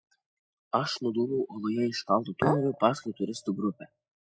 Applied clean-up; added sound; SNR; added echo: classical method log-MMSE.